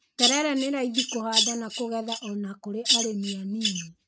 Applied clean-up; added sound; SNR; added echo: neural mask model RNNoise.